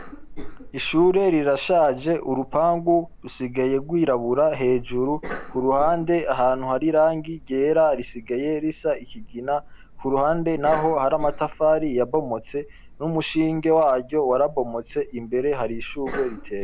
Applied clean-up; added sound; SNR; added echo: none; Cough; 13 dB; none.